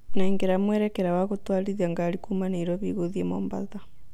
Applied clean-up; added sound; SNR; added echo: none; none; none; none.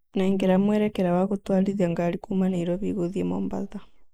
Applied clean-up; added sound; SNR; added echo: neural mask model Resemble Enhance denoiser.